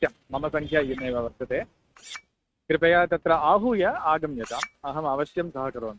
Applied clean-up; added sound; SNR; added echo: neural mask model RNNoise.